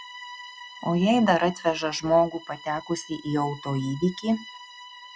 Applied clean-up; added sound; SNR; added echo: none; Bowed string instrument; 18 dB; none.